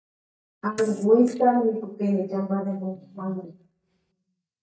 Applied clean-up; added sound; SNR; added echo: neural mask model DeepFilterNet 3.